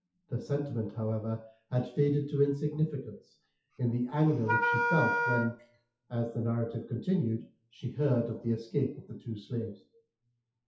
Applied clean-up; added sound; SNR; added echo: classical method WPE with log-MMSE.